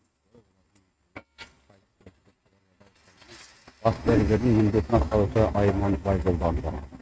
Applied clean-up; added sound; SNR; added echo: neural mask model RNNoise.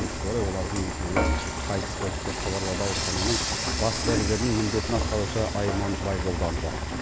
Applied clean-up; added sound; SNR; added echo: none; Frying (food) / Dishes, pots, and pans; -1 dB; none.